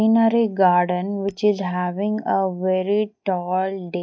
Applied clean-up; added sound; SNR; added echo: neural mask model DeepFilterNet 3.